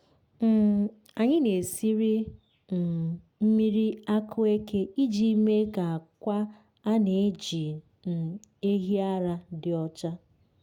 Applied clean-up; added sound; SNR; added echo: none; none; none; none.